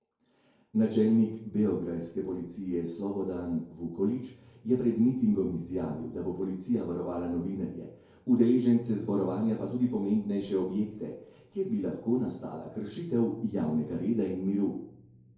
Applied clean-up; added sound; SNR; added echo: none; none; none; reverberation time 2.3 s.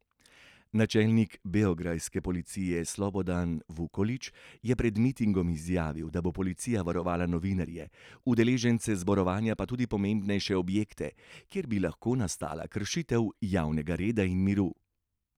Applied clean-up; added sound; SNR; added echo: none; none; none; none.